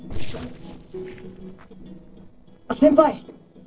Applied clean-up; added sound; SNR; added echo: neural separator model SepFormer DNS4.